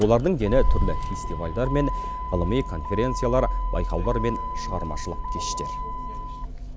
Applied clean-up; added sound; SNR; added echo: none; Motor vehicle (road); 0 dB; none.